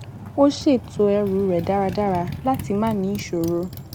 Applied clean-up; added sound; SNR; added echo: none; Motorcycle; 12 dB; none.